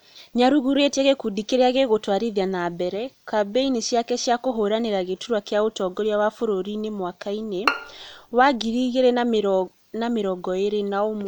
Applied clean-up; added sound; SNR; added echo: none; Bowed string instrument; 8 dB; none.